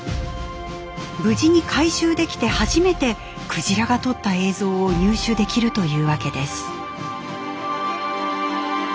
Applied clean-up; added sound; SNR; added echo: none; none; none; none.